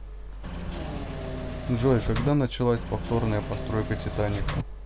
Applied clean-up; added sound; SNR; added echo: none; Engine / Mechanisms; 5 dB; none.